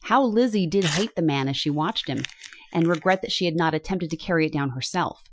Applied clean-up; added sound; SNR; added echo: classical method Wiener filter.